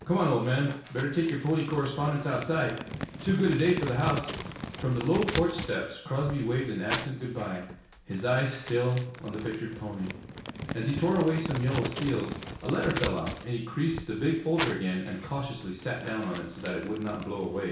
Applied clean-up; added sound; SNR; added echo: none; Crumpling, crinkling; 9 dB; reverberation time 0.6 s.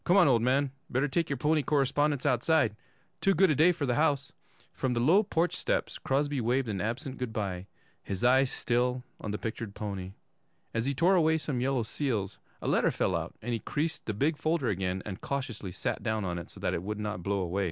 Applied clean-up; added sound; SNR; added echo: none; none; none; none.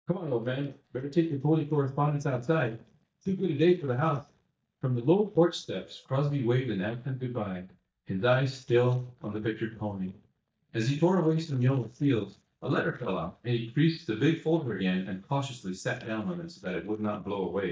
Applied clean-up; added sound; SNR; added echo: neural mask model DeepFilterNet 3.